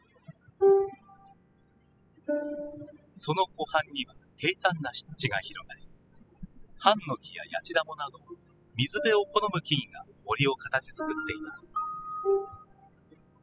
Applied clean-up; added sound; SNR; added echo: classical method spectral subtraction.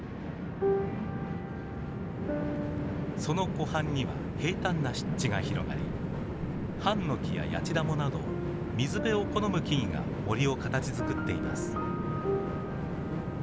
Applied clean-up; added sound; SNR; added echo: none; Train; 0 dB; none.